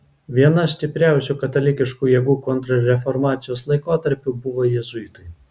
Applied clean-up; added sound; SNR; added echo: none; none; none; none.